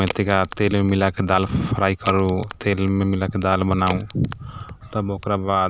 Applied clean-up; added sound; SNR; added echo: none; Crack; 16 dB; none.